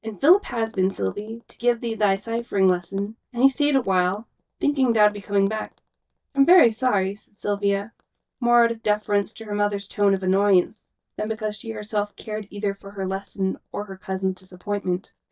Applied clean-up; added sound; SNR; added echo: neural mask model DeepFilterNet 3.